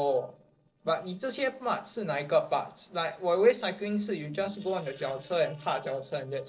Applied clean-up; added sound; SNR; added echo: neural separator model SepFormer DNS4.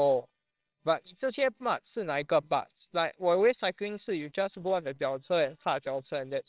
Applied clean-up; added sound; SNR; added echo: neural separator model SepFormer WHAMR!.